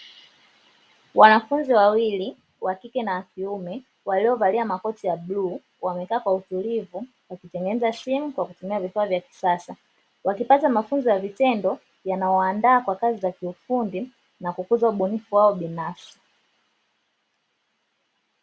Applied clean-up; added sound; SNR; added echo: none; none; none; none.